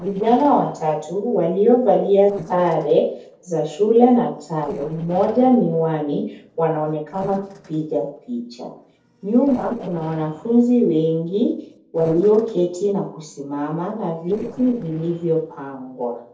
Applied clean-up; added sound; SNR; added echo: neural separator model SepFormer DNS4.